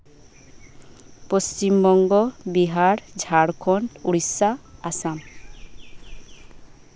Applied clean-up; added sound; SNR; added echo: none; Thunder; 20 dB; none.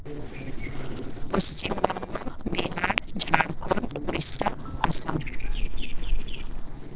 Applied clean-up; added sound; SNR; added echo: neural separator model SepFormer DNS4.